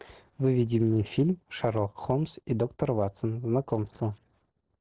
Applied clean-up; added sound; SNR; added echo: neural separator model SepFormer DNS4.